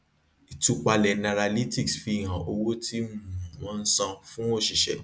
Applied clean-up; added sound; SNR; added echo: none; none; none; none.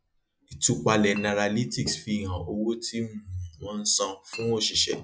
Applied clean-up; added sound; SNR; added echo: classical method log-MMSE.